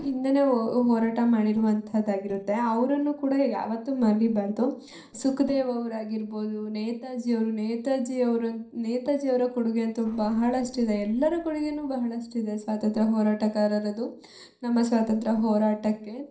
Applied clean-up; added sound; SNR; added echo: neural separator model SepFormer DNS4.